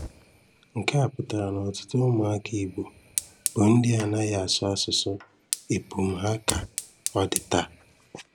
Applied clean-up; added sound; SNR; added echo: none; Fire; 12 dB; none.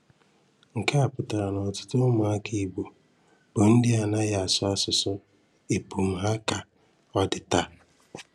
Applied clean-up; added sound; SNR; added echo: none; none; none; none.